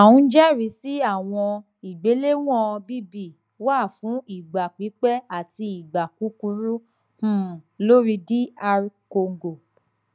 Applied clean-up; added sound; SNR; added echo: none; none; none; none.